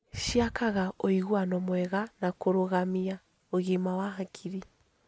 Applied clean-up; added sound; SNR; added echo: none; none; none; none.